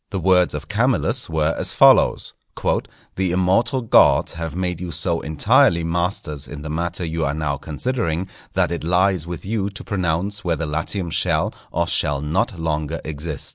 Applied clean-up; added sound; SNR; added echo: none; none; none; none.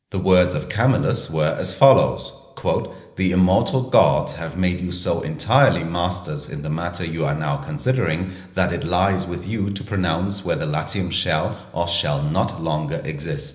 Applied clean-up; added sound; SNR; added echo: none; none; none; reverberation time 0.8 s.